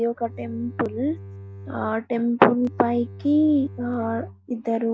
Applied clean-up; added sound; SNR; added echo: none; Bowed string instrument; 16 dB; none.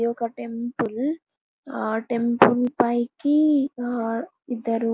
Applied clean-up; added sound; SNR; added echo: none; none; none; none.